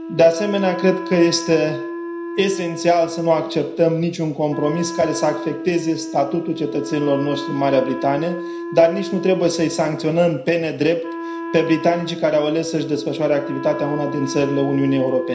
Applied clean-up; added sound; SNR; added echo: none; Wind instrument, woodwind instrument; 9 dB; reverberation time 0.5 s.